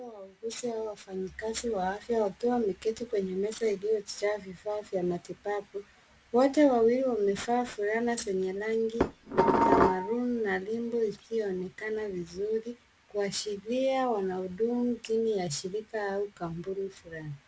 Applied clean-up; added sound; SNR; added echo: none; Dishes, pots, and pans; -5 dB; none.